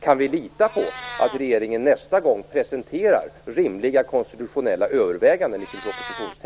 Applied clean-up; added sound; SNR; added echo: none; Meow; 19 dB; none.